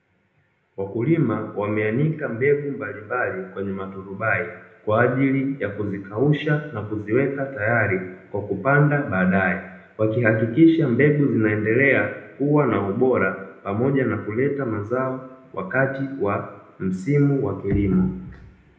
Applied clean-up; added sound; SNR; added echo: none; none; none; reverberation time 0.8 s.